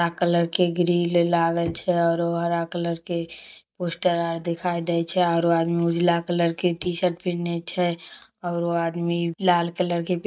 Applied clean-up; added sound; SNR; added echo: neural mask model DeepFilterNet 3.